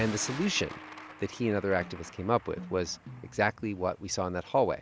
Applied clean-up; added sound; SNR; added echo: none; Thunder; 17 dB; none.